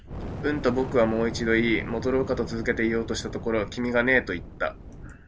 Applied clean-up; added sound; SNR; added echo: none; Fire; 10 dB; none.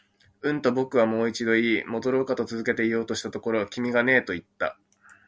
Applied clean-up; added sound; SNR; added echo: none; none; none; none.